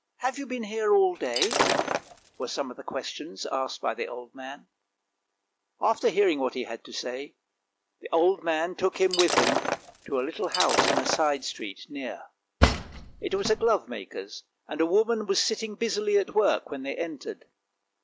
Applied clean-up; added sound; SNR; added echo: none; Shatter + Cutlery, silverware / Drawer open or close; -1 dB; none.